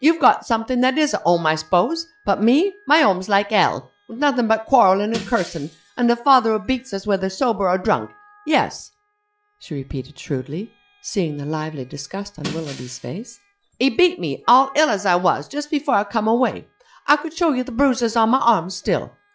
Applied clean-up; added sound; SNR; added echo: classical method log-MMSE.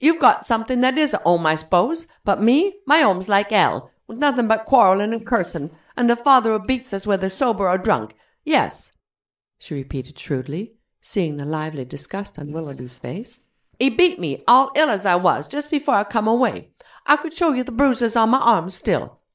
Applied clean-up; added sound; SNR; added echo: neural mask model Resemble Enhance denoiser.